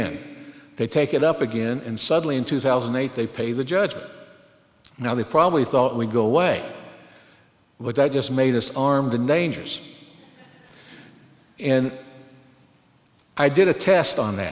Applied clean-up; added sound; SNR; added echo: none; none; none; none.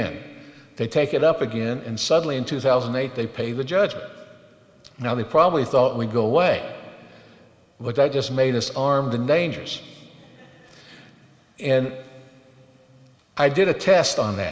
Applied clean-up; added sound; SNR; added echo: none; none; none; reverberation time 1.6 s.